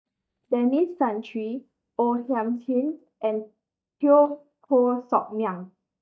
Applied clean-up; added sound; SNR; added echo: neural mask model DeepFilterNet 3.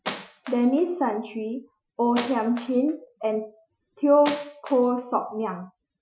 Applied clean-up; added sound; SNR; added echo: classical method Wiener filter.